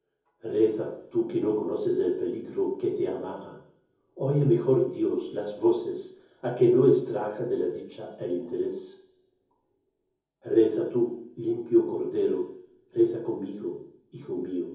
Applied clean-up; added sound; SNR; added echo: none; none; none; reverberation time 0.7 s.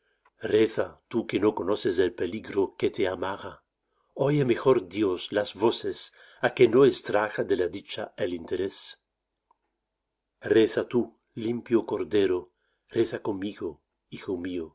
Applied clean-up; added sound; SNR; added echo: none; none; none; none.